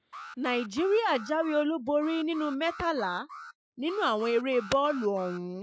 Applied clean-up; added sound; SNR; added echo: classical method Wiener filter.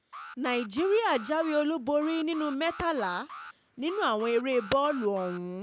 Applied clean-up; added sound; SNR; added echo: none; Alarm; 16 dB; none.